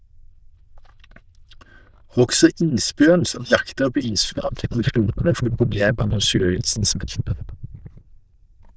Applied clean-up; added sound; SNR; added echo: neural diffusion model UNIVERSE++.